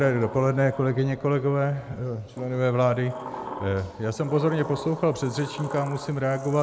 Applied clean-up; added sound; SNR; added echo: none; Sliding door; 15 dB; none.